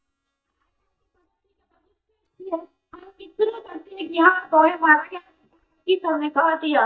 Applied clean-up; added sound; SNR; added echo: neural mask model DeepFilterNet 3.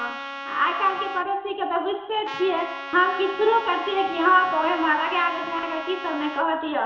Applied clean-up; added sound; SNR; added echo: none; Trumpet; 11 dB; reverberation time 1.0 s.